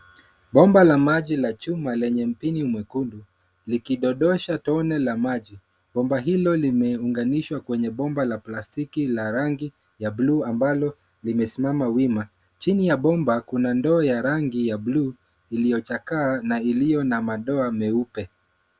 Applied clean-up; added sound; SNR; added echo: none; none; none; none.